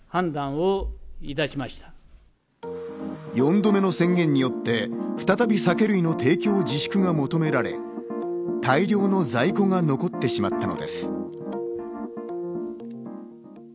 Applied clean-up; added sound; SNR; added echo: none; none; none; none.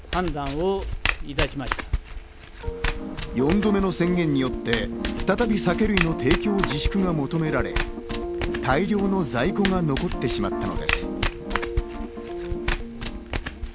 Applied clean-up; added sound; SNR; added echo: none; Domestic sounds, home sounds; 5 dB; none.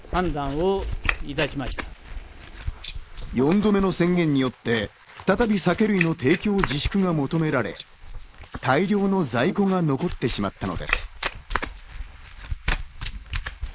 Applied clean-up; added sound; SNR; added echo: neural mask model Resemble Enhance denoiser.